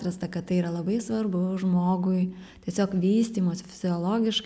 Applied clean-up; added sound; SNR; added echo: none; none; none; none.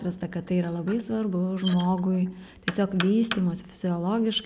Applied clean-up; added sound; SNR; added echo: none; Knock; 14 dB; none.